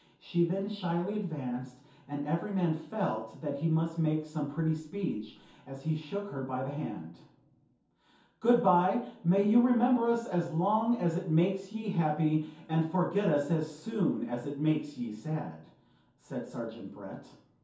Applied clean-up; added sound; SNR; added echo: none; none; none; reverberation time 0.6 s.